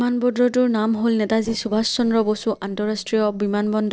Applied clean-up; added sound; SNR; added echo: neural separator model SepFormer DNS4.